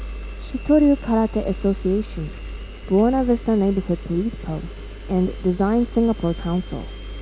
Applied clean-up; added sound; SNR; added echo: none; Engine; 10 dB; none.